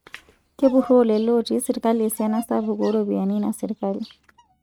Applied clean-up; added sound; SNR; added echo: neural mask model RNNoise.